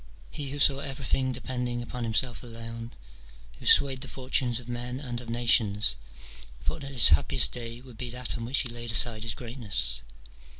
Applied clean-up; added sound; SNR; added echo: none; none; none; none.